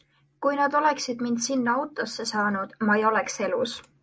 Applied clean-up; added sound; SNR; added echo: none; none; none; none.